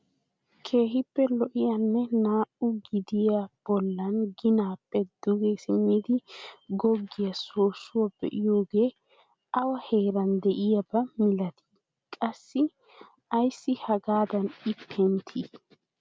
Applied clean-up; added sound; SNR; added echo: none; none; none; none.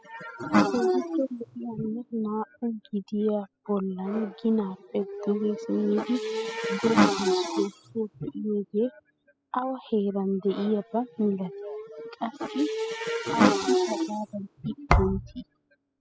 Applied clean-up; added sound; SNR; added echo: classical method spectral subtraction.